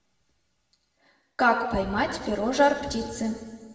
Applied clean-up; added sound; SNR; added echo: none; none; none; reverberation time 1.8 s.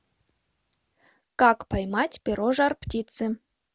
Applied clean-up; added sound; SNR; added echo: none; none; none; none.